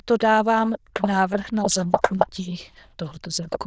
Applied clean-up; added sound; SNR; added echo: neural diffusion model UNIVERSE++.